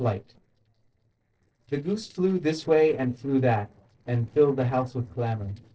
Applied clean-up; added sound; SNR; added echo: neural separator model SepFormer DNS4.